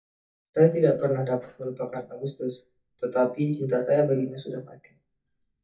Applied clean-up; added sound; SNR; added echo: neural mask model DeepFilterNet 3.